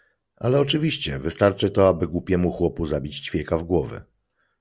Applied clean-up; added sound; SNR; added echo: none; none; none; none.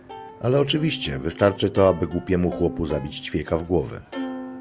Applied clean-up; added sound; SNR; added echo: none; Plucked string instrument; 13 dB; none.